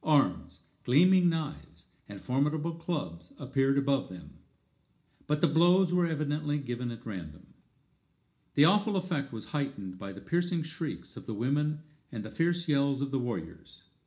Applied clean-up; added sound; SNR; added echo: none; none; none; reverberation time 0.4 s.